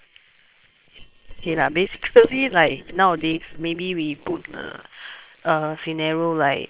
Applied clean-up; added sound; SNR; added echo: neural separator model SepFormer WHAM!.